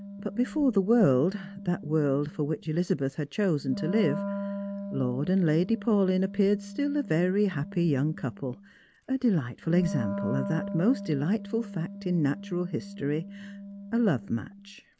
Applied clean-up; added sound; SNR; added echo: none; Wind instrument, woodwind instrument; 11 dB; none.